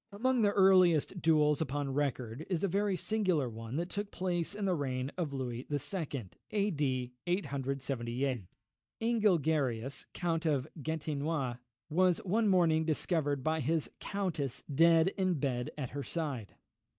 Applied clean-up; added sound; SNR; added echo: neural mask model DeepFilterNet 3.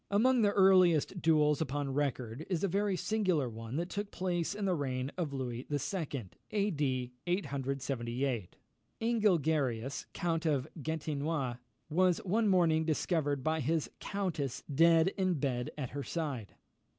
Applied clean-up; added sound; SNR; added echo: none; none; none; none.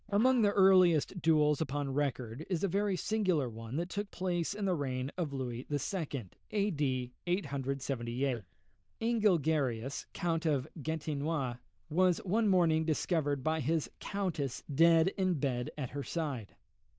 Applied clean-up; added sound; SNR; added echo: neural diffusion model UNIVERSE++.